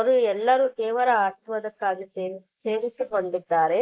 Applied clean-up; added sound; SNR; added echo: neural mask model Resemble Enhance denoiser.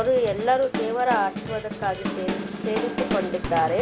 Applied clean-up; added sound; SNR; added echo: none; Drum kit; 6 dB; none.